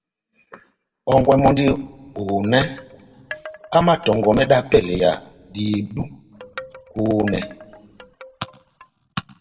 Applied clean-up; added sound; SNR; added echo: none; Wind chime; 18 dB; reverberation time 0.5 s.